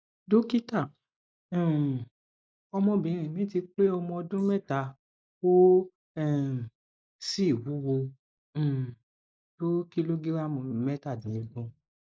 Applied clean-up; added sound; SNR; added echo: neural mask model Resemble Enhance denoiser.